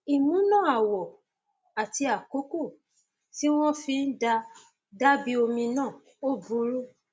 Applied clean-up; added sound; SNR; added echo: none; none; none; none.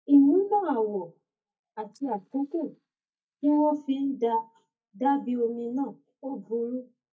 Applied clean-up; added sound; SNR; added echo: neural mask model DeepFilterNet 3.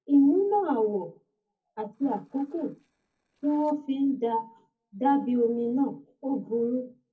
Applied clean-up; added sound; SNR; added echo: neural separator model SepFormer DNS4.